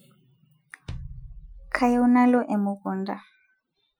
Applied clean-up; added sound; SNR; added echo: classical method Wiener filter.